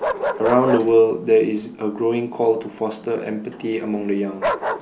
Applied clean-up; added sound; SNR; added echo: none; Bark; 8 dB; none.